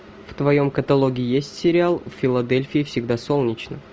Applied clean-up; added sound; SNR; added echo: none; none; none; none.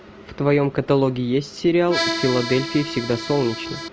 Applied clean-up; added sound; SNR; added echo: none; Accordion; 6 dB; none.